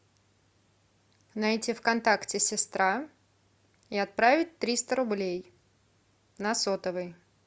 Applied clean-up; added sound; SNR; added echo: none; none; none; none.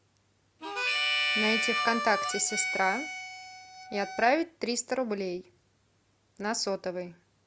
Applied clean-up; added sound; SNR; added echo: none; Harmonica; -1 dB; none.